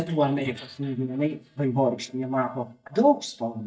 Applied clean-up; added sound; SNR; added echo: neural mask model DeepFilterNet 3.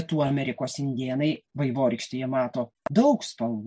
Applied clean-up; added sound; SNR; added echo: none; none; none; none.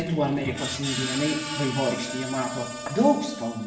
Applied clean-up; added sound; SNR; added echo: none; Screech; 8 dB; reverberation time 0.9 s.